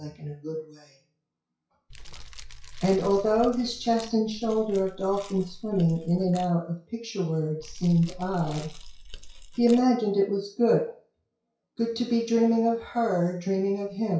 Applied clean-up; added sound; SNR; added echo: classical method WPE with log-MMSE.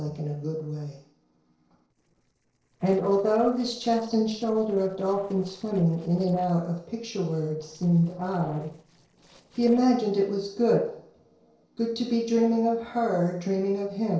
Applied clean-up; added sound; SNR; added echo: neural separator model SepFormer DNS4.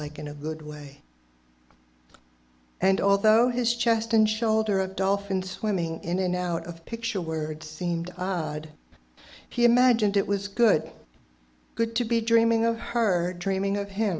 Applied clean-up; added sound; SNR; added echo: none; none; none; none.